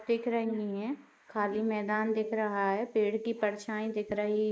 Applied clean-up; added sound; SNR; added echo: neural mask model Resemble Enhance denoiser.